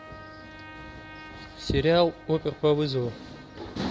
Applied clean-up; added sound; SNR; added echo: none; Trumpet; 19 dB; none.